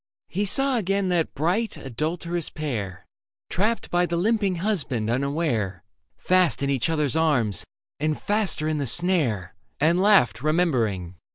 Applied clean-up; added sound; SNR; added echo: none; none; none; none.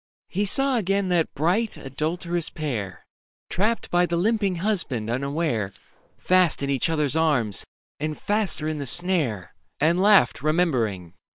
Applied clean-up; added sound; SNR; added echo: neural separator model SepFormer WHAM!.